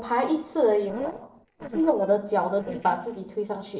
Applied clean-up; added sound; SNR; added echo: neural separator model SepFormer DNS4.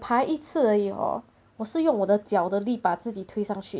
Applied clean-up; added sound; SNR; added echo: none; none; none; none.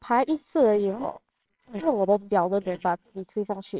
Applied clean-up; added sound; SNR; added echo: neural separator model SepFormer WHAMR!.